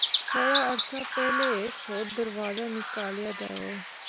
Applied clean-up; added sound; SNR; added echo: none; Chirp, tweet; -1 dB; none.